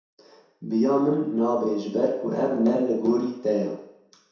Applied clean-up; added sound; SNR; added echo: none; none; none; reverberation time 0.7 s.